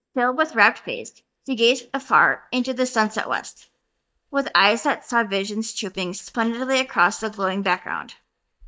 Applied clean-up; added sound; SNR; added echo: neural mask model DeepFilterNet 3.